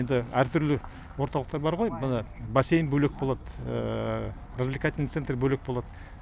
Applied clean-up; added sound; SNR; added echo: none; none; none; none.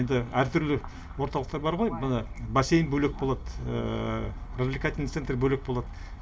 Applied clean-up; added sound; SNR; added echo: none; none; none; reverberation time 0.2 s.